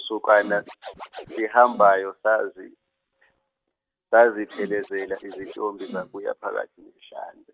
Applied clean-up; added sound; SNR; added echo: neural mask model RNNoise.